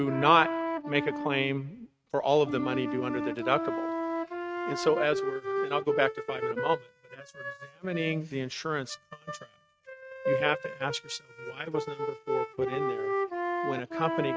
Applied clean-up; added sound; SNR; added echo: neural mask model RNNoise.